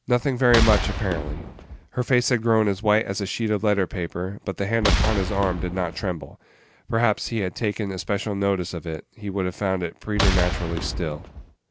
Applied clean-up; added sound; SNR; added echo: none; Boom; 0 dB; none.